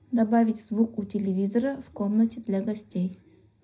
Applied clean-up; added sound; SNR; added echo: none; none; none; reverberation time 0.4 s.